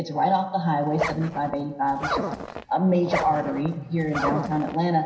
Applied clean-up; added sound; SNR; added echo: none; Zipper (clothing); 6 dB; reverberation time 0.9 s.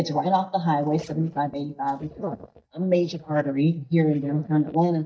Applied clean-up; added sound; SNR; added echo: neural mask model DeepFilterNet 3.